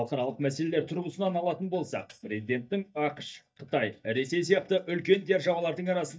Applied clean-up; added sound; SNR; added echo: neural mask model DeepFilterNet 3.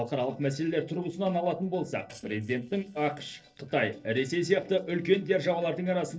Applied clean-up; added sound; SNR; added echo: neural separator model SepFormer DNS4.